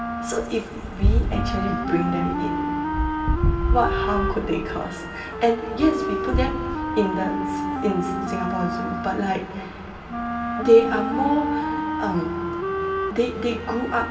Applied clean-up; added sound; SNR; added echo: none; Wind instrument, woodwind instrument; 4 dB; reverberation time 2.7 s.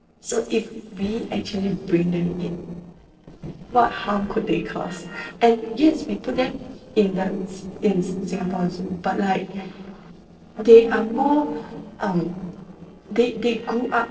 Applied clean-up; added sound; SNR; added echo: neural separator model SepFormer DNS4.